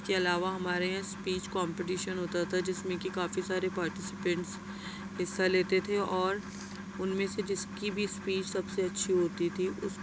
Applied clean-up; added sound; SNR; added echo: none; none; none; none.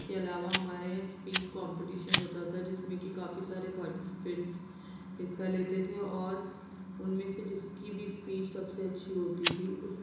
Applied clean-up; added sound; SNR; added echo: none; Fire; -4 dB; reverberation time 1.0 s.